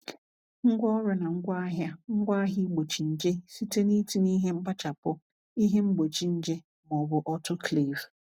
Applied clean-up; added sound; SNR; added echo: none; none; none; none.